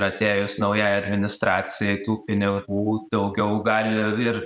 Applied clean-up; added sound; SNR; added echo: none; none; none; none.